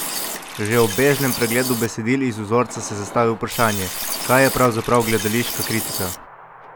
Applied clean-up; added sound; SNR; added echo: none; Liquid; 8 dB; none.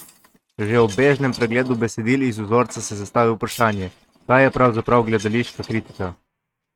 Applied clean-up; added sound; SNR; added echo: neural mask model RNNoise.